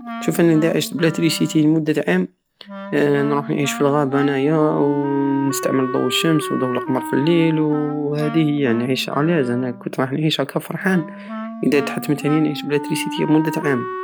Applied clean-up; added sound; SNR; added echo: none; Wind instrument, woodwind instrument; 11 dB; none.